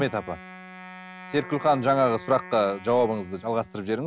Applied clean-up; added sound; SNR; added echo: none; Wind instrument, woodwind instrument; 17 dB; none.